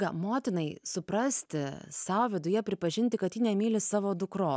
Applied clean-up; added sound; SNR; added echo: none; none; none; none.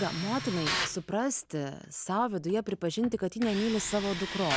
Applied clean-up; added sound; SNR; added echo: none; Tools; 7 dB; none.